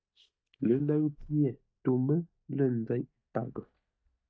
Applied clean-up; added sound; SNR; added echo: neural mask model DeepFilterNet 3.